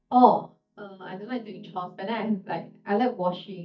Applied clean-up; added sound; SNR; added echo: neural mask model DeepFilterNet 3.